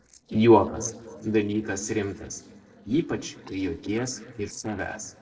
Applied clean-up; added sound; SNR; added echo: neural separator model SepFormer DNS4.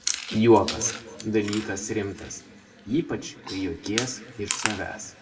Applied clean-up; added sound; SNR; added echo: none; Chewing, mastication; 9 dB; reverberation time 1.7 s.